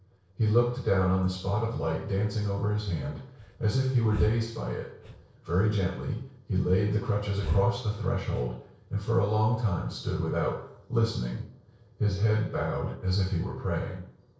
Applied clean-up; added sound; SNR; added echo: neural separator model SepFormer DNS4.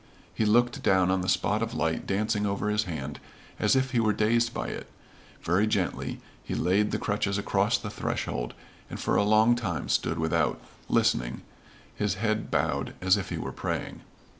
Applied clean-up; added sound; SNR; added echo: none; none; none; none.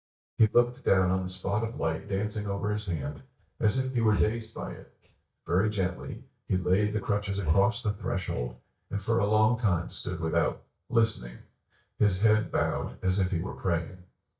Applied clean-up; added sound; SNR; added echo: neural mask model DeepFilterNet 3.